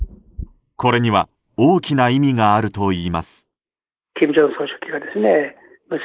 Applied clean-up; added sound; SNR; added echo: neural mask model Resemble Enhance denoiser.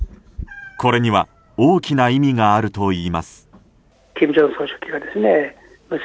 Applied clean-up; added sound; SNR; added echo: none; Meow; 19 dB; none.